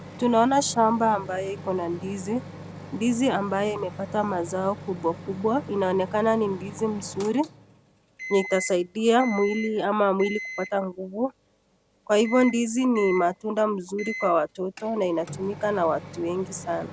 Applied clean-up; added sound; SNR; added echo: none; Microwave oven; 14 dB; none.